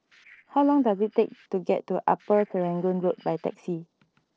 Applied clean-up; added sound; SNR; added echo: neural separator model SepFormer DNS4.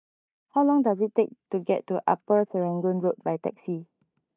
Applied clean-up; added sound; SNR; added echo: neural mask model DeepFilterNet 3.